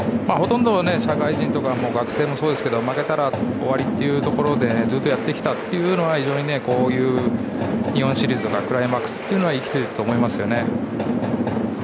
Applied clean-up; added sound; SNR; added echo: none; none; none; none.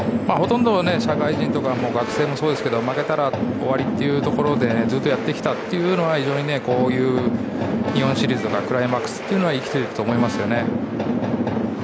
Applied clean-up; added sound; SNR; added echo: none; Brass instrument; 16 dB; none.